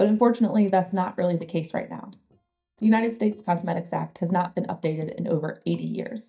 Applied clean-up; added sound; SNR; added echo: neural mask model DeepFilterNet 3.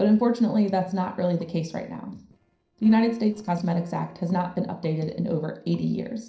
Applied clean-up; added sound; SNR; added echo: neural separator model SepFormer DNS4.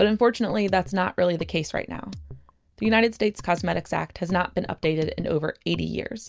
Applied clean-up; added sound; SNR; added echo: none; none; none; none.